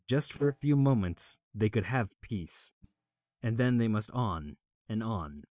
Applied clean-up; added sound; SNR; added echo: neural mask model DeepFilterNet 3.